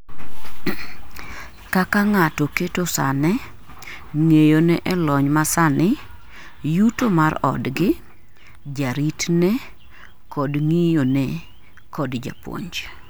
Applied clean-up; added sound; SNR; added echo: none; none; none; none.